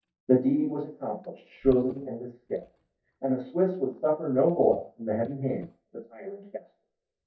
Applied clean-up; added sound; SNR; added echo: neural mask model DeepFilterNet 3.